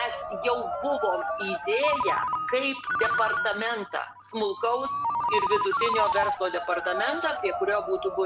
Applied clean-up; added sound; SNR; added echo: none; Cutlery, silverware + Ringtone; 1 dB; none.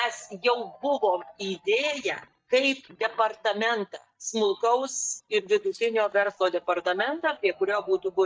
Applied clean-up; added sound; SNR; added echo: neural mask model DeepFilterNet 3.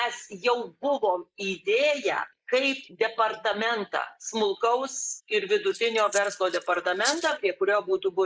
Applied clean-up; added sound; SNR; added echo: neural mask model Resemble Enhance denoiser.